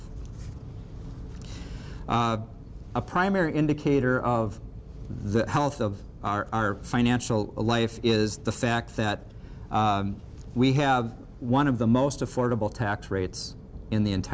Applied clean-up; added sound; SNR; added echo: none; none; none; none.